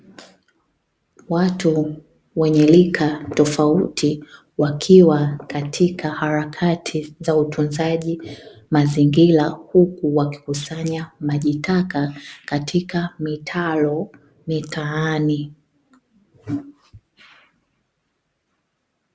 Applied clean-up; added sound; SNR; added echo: none; none; none; none.